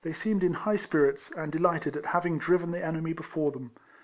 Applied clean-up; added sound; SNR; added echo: none; none; none; none.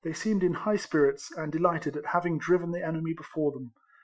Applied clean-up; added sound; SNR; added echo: classical method Wiener filter.